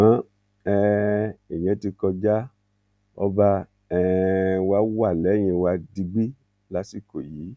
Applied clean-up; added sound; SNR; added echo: none; none; none; none.